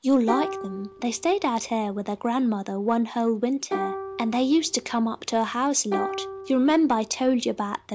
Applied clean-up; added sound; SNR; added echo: none; Plucked string instrument; 10 dB; none.